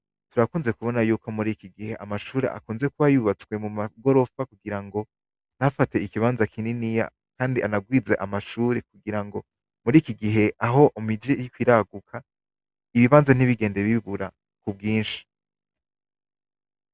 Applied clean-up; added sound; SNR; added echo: none; none; none; none.